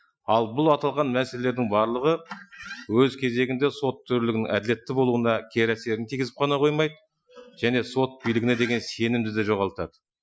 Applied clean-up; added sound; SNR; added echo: classical method Wiener filter.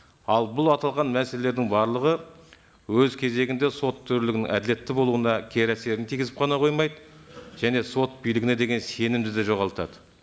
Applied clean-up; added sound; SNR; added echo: none; none; none; none.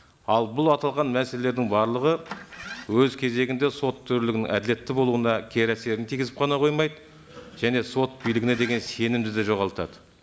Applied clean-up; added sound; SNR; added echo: none; Engine starting; 17 dB; none.